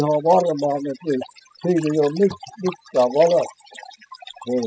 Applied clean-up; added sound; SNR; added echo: classical method spectral subtraction.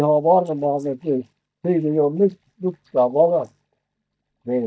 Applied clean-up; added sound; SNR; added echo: neural mask model DeepFilterNet 3.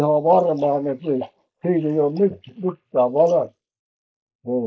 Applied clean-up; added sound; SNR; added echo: neural mask model Resemble Enhance denoiser.